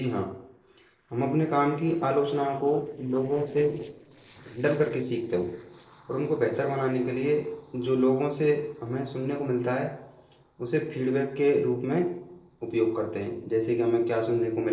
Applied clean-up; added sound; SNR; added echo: neural separator model SepFormer DNS4.